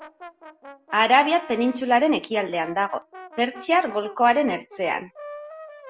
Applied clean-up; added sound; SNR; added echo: none; Brass instrument; 18 dB; none.